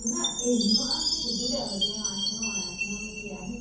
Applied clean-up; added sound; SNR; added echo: none; Chime; -2 dB; reverberation time 0.6 s.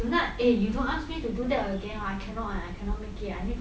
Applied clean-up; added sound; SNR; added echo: none; none; none; none.